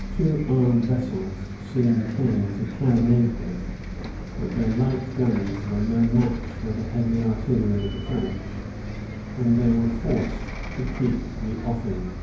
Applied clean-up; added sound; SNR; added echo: none; Bus; 7 dB; reverberation time 0.9 s.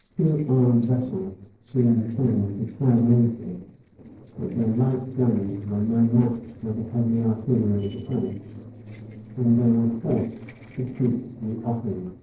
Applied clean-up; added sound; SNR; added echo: neural separator model SepFormer DNS4.